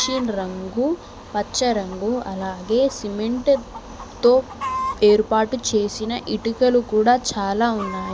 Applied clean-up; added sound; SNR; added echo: none; Chicken, rooster; 15 dB; none.